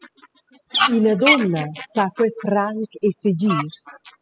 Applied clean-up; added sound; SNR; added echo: classical method spectral subtraction.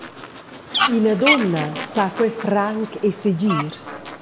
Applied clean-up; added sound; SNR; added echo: none; Fowl; 4 dB; none.